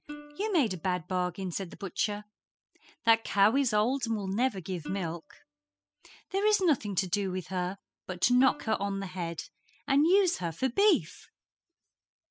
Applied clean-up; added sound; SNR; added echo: classical method spectral subtraction.